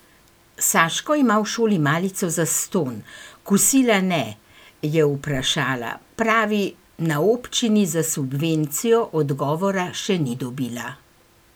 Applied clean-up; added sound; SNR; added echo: none; none; none; none.